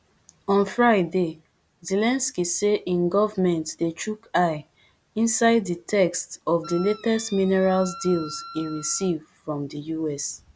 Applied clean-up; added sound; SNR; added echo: none; Wind instrument, woodwind instrument; 16 dB; none.